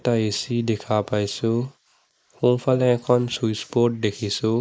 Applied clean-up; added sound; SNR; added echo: neural mask model Resemble Enhance denoiser.